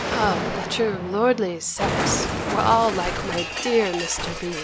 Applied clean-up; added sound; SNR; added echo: none; Explosion; 3 dB; none.